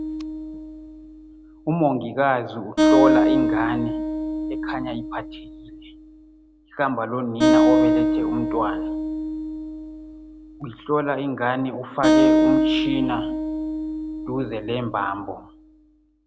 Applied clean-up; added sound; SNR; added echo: none; Acoustic guitar; -4 dB; none.